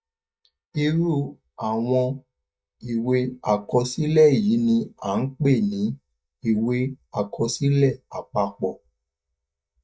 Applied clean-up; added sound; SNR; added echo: neural mask model DeepFilterNet 3.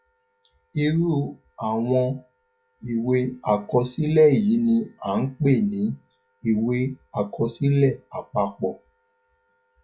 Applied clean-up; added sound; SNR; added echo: classical method log-MMSE.